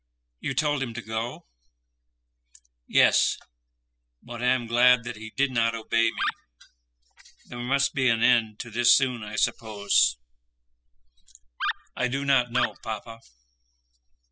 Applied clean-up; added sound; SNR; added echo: classical method spectral subtraction.